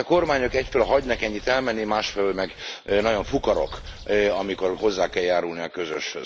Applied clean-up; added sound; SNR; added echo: none; Bird; 16 dB; none.